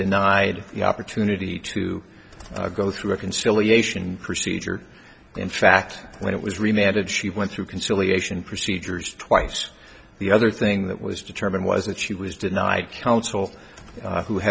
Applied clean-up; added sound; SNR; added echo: none; none; none; none.